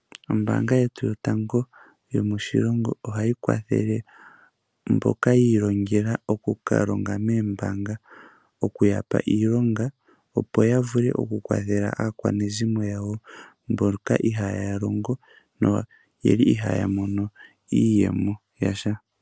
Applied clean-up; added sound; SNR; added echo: none; none; none; none.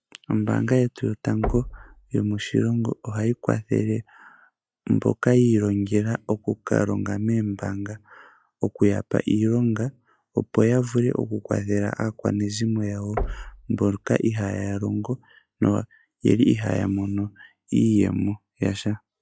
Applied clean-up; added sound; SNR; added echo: classical method log-MMSE.